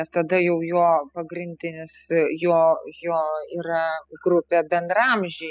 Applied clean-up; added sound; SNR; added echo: classical method spectral subtraction.